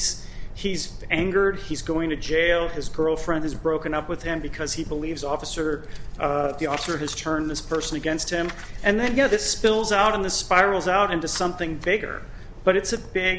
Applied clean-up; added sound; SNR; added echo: none; none; none; none.